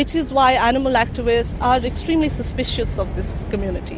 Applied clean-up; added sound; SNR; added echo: none; Boat, Water vehicle; 13 dB; none.